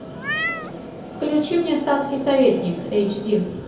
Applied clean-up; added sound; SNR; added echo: none; Meow; 10 dB; reverberation time 0.7 s.